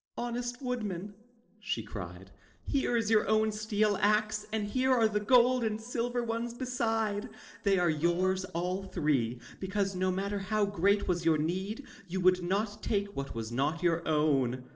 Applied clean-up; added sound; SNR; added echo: neural separator model SepFormer DNS4.